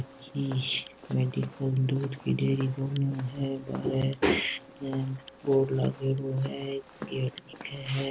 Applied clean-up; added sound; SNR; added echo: none; Walk, footsteps; 17 dB; none.